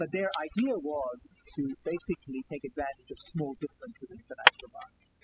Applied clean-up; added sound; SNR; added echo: classical method spectral subtraction.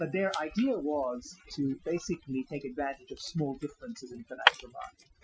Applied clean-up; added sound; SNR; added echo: classical method Wiener filter.